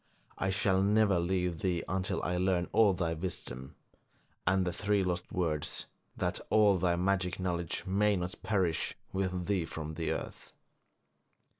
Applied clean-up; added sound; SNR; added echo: none; none; none; none.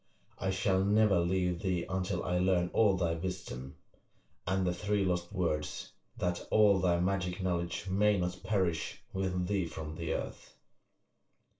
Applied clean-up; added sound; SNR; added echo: none; none; none; reverberation time 0.2 s.